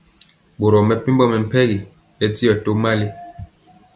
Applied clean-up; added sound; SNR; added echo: none; none; none; none.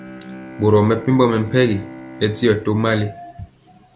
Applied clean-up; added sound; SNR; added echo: none; Bowed string instrument; 17 dB; none.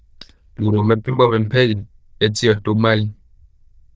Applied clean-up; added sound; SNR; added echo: neural diffusion model UNIVERSE++.